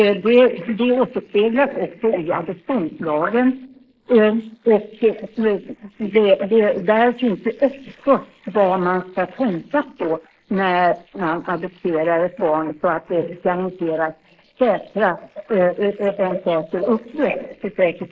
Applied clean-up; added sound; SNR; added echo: neural mask model Resemble Enhance denoiser.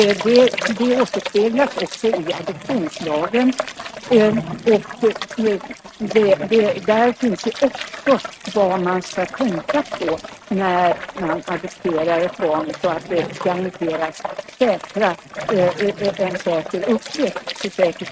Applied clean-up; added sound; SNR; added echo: neural mask model RNNoise.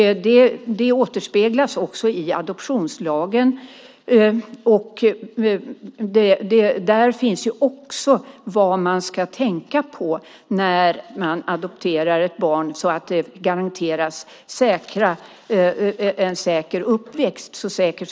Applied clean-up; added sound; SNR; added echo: none; none; none; none.